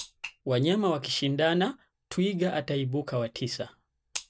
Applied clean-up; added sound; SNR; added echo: none; none; none; none.